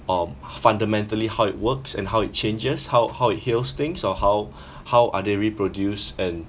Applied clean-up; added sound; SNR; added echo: none; none; none; none.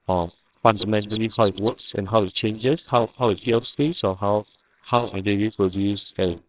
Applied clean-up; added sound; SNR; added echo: neural separator model SepFormer WHAMR!.